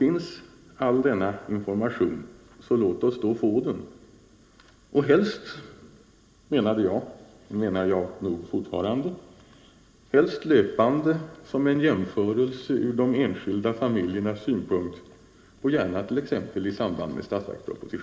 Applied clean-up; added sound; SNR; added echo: none; none; none; reverberation time 1.5 s.